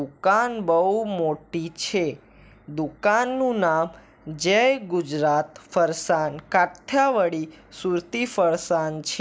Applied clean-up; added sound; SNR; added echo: none; none; none; none.